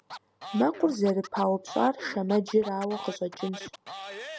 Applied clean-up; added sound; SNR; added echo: none; Scratching (performance technique); 14 dB; none.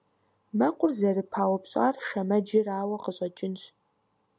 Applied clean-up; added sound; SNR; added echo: none; none; none; none.